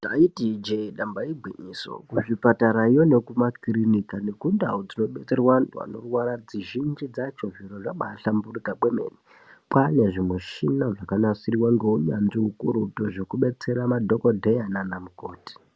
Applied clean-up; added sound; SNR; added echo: none; none; none; none.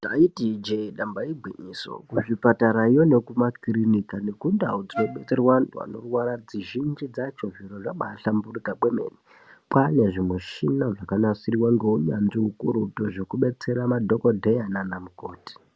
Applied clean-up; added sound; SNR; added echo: none; Wind instrument, woodwind instrument; 10 dB; none.